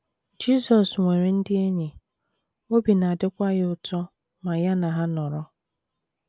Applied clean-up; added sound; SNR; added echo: none; none; none; none.